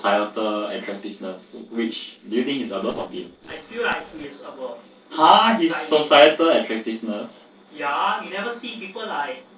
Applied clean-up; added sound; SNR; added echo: neural separator model SepFormer DNS4.